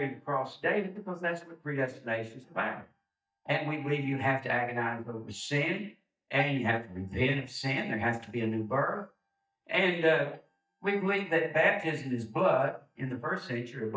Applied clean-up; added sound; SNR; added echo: neural mask model DeepFilterNet 3.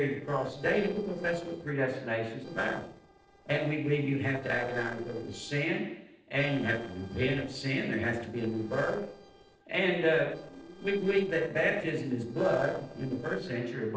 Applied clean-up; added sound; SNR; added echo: neural separator model SepFormer DNS4.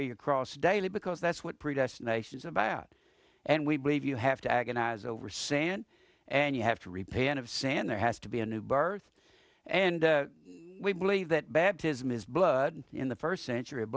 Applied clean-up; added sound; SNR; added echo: none; none; none; none.